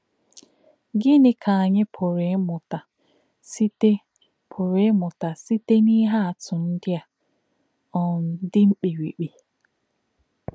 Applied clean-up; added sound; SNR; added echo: none; none; none; none.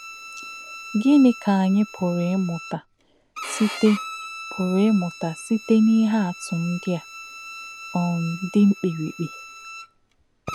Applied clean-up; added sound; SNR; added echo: none; Bowed string instrument; 15 dB; none.